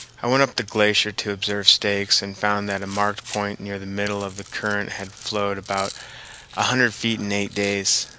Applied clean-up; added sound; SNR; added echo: none; Rattle; 20 dB; none.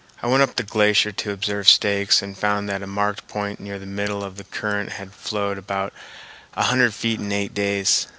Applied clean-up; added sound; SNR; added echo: none; none; none; none.